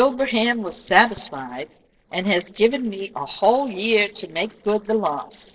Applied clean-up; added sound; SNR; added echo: neural separator model SepFormer DNS4.